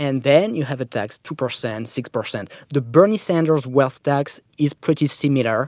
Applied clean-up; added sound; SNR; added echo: none; none; none; none.